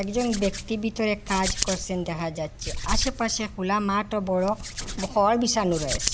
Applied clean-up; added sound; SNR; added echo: none; Hands; 7 dB; none.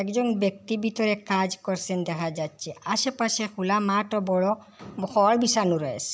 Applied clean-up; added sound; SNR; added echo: none; none; none; none.